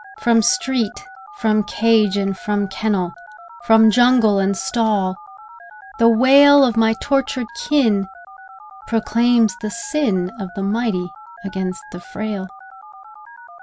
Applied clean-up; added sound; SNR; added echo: none; Telephone; 19 dB; none.